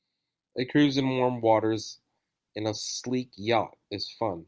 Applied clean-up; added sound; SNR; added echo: none; none; none; none.